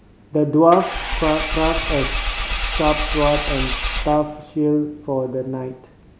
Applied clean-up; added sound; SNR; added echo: none; Engine / Car; 3 dB; none.